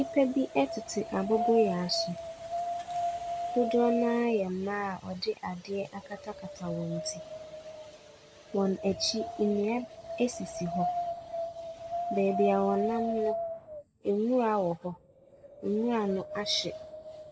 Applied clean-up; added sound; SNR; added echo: none; Wind; 6 dB; none.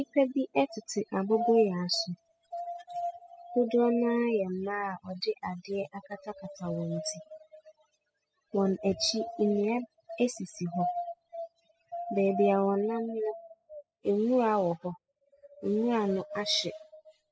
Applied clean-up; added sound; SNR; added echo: classical method spectral subtraction.